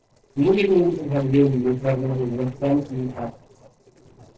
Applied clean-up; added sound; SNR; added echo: neural separator model SepFormer DNS4.